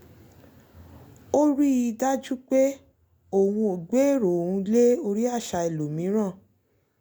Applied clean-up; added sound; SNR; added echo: none; none; none; none.